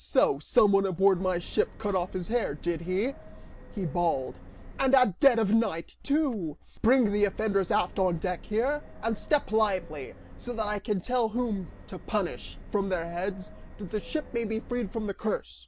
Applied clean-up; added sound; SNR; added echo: none; Subway, metro, underground; 15 dB; none.